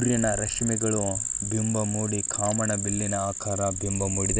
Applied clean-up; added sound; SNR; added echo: none; none; none; none.